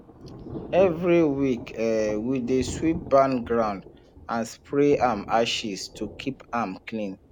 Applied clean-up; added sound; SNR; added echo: none; Thunder / Rain; 15 dB; none.